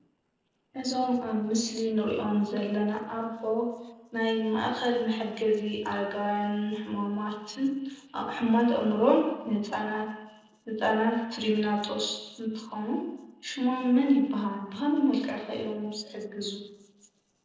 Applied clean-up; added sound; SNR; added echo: neural separator model SepFormer DNS4.